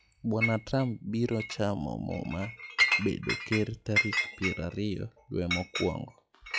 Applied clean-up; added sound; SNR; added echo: classical method log-MMSE.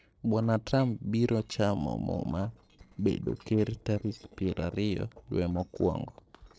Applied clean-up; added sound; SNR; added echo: neural separator model SepFormer DNS4.